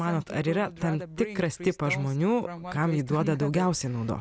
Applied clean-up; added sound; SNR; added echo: none; none; none; none.